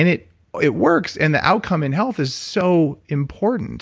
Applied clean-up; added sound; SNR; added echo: none; none; none; none.